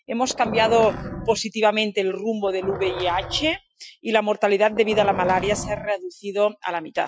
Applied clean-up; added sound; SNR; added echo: classical method Wiener filter.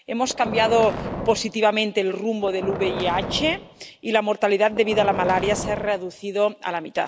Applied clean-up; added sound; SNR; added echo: none; Boom; 9 dB; none.